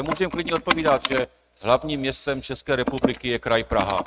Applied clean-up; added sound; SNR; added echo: neural mask model RNNoise.